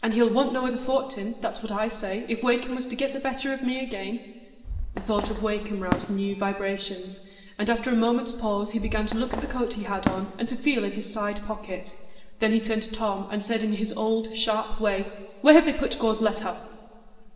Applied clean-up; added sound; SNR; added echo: none; Fireworks; 8 dB; reverberation time 2.1 s.